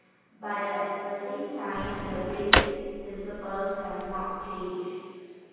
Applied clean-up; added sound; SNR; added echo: none; Drawer open or close; -3 dB; reverberation time 2.2 s.